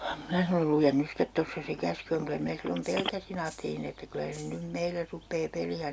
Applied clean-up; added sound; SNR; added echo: none; Telephone + Rattle (instrument); 11 dB; none.